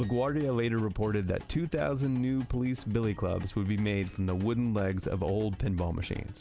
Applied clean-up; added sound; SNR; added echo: none; none; none; none.